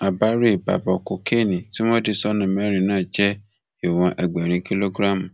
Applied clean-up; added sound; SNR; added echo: none; none; none; none.